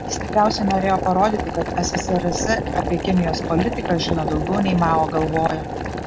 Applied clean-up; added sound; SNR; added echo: none; Boiling; 4 dB; none.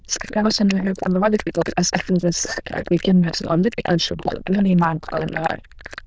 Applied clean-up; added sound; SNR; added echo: neural diffusion model UNIVERSE++.